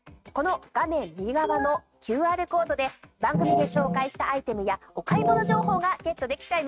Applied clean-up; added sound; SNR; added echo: neural mask model RNNoise.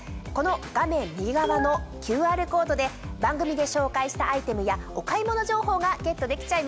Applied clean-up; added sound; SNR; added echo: none; none; none; none.